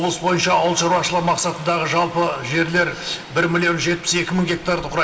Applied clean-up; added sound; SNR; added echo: none; Subway, metro, underground; 19 dB; reverberation time 2.1 s.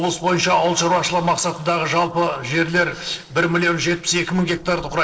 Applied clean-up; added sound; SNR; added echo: neural separator model SepFormer DNS4.